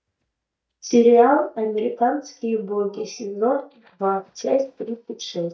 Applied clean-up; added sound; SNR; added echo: neural mask model DeepFilterNet 3.